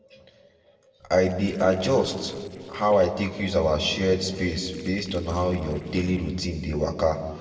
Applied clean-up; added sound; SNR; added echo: neural separator model SepFormer DNS4.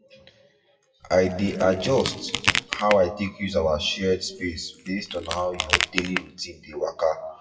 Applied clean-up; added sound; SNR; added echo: classical method WPE with log-MMSE.